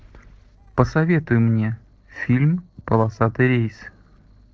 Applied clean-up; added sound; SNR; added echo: neural separator model SepFormer DNS4.